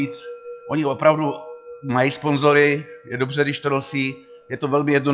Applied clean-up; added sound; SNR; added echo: classical method log-MMSE.